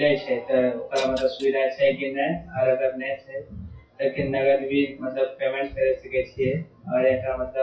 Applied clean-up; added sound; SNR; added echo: classical method WPE with log-MMSE.